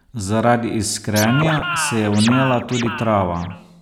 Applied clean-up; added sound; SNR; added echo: none; Scratching (performance technique); 7 dB; none.